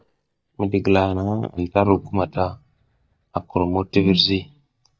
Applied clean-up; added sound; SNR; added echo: neural mask model DeepFilterNet 3.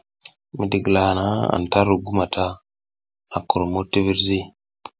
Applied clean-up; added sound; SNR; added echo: none; none; none; none.